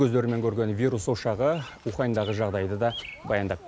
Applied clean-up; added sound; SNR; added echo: none; Bird vocalization, bird call, bird song; 19 dB; none.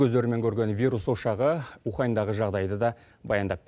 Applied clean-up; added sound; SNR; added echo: none; none; none; none.